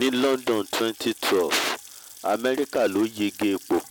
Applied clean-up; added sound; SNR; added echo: none; Sink (filling or washing) / Water tap, faucet / Splash, splatter; 20 dB; none.